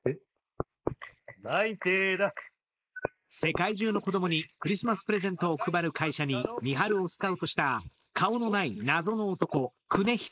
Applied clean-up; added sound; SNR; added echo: neural mask model Resemble Enhance denoiser.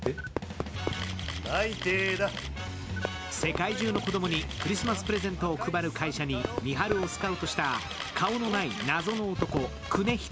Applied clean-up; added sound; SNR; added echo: none; Fireworks + Camera; 8 dB; none.